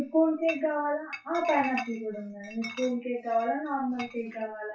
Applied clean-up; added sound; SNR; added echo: classical method WPE with log-MMSE.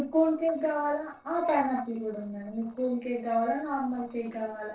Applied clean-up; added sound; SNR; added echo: neural separator model SepFormer DNS4.